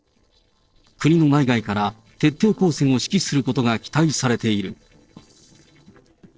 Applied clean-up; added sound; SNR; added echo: neural separator model SepFormer DNS4.